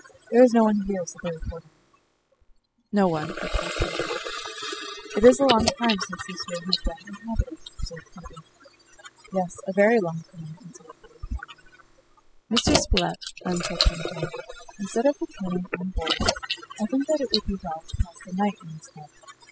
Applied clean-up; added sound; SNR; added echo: classical method spectral subtraction.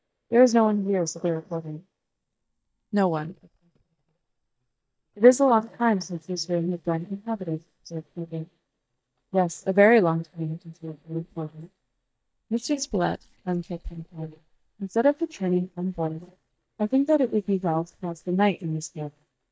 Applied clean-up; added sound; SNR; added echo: neural mask model DeepFilterNet 3.